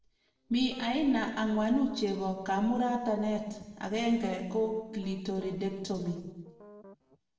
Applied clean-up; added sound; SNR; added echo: neural separator model SepFormer DNS4.